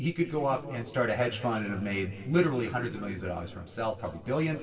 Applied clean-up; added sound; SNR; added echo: neural separator model SepFormer DNS4.